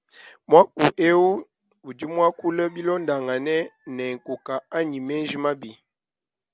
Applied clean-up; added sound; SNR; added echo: none; none; none; none.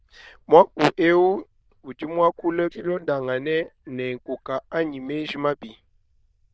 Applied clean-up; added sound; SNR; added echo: neural diffusion model UNIVERSE++.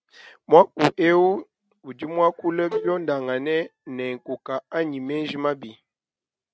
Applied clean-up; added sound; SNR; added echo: neural mask model RNNoise.